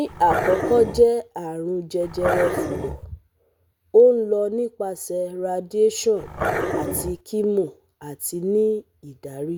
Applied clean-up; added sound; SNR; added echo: none; Growling; 4 dB; none.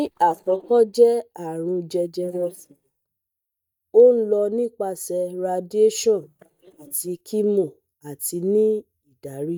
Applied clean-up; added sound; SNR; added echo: neural mask model DeepFilterNet 3.